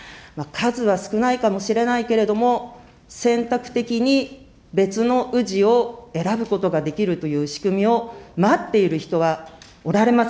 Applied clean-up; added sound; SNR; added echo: none; none; none; none.